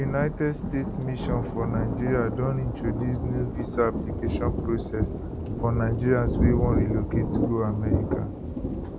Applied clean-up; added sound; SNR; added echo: none; Thunder; 0 dB; none.